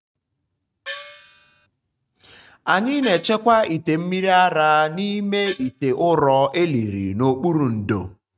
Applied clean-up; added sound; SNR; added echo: neural mask model RNNoise.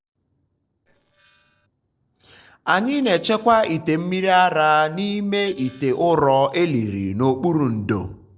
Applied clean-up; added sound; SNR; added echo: neural separator model SepFormer DNS4.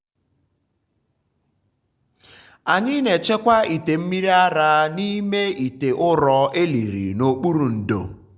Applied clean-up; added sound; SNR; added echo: none; none; none; none.